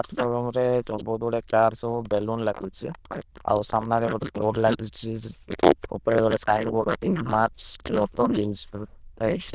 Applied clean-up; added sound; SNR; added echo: neural diffusion model UNIVERSE++.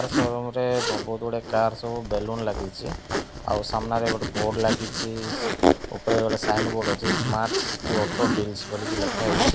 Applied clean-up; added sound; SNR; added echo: none; Zipper (clothing); 0 dB; none.